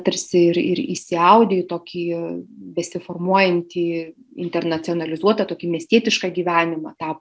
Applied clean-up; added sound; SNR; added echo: none; none; none; none.